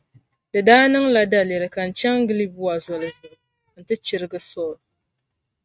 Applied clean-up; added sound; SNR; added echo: neural mask model RNNoise.